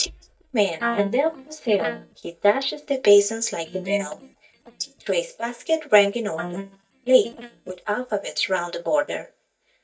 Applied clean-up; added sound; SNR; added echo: neural mask model DeepFilterNet 3.